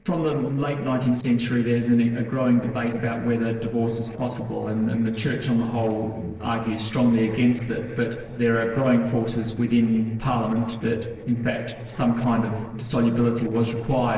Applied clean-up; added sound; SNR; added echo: neural separator model SepFormer DNS4.